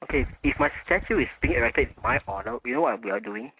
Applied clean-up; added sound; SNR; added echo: neural mask model RNNoise.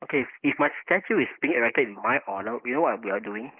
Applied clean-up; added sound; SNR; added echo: neural mask model Resemble Enhance denoiser.